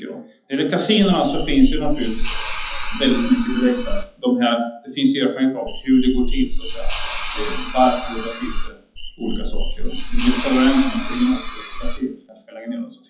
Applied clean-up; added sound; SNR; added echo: classical method WPE with log-MMSE.